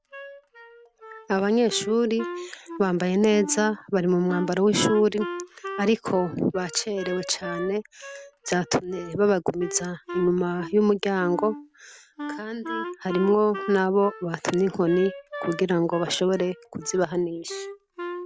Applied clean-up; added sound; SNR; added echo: none; Wind instrument, woodwind instrument; 13 dB; none.